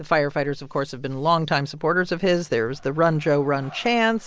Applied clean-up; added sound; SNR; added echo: none; none; none; none.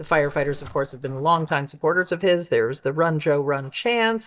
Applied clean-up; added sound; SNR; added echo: neural mask model DeepFilterNet 3.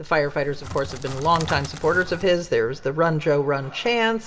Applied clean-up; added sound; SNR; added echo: none; Crackle; 14 dB; reverberation time 0.5 s.